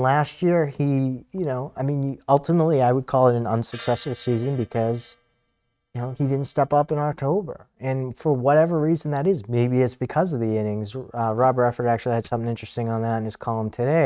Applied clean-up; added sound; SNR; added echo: neural mask model RNNoise.